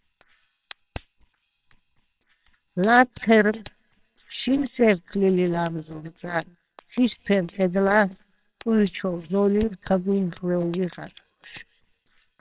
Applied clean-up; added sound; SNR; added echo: neural separator model SepFormer WHAMR!.